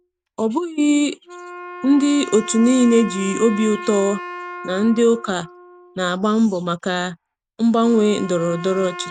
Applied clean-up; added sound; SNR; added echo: none; Wind instrument, woodwind instrument; 15 dB; none.